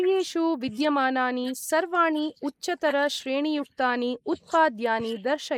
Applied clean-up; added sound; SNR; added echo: neural mask model Resemble Enhance denoiser.